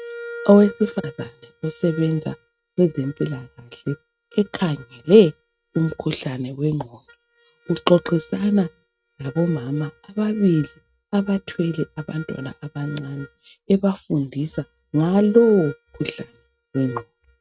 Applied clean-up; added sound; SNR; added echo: neural mask model RNNoise.